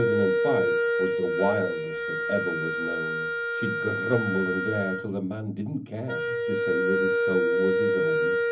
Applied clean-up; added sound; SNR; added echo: none; Wind instrument, woodwind instrument; -4 dB; reverberation time 0.3 s.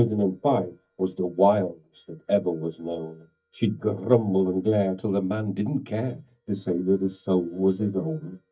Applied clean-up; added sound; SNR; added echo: neural mask model DeepFilterNet 3.